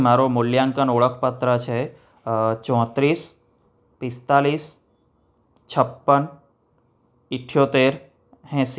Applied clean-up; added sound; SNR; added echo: none; none; none; none.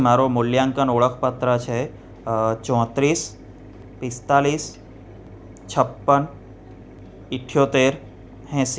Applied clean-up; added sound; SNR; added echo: none; Mechanisms; 19 dB; none.